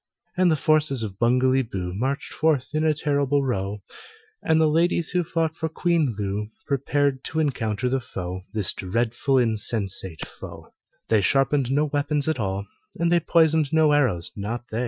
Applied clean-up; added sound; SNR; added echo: classical method Wiener filter.